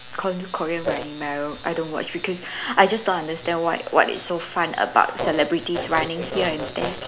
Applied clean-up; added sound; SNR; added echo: none; none; none; none.